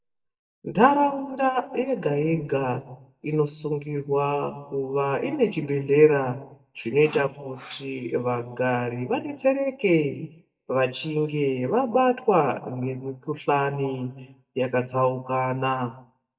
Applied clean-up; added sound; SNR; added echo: neural mask model DeepFilterNet 3.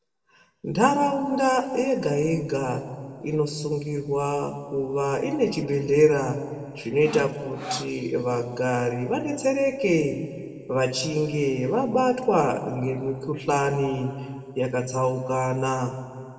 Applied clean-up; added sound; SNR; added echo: neural separator model SepFormer DNS4.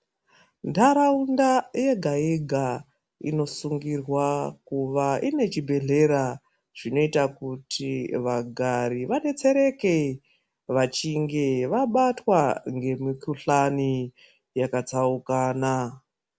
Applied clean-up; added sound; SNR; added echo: none; none; none; none.